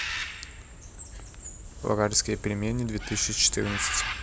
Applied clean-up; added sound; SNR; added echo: none; Bird; 7 dB; none.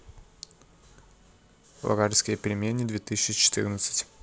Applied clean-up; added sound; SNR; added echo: none; none; none; none.